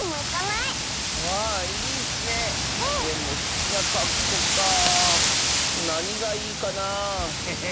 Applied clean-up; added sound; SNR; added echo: none; Wind; -5 dB; none.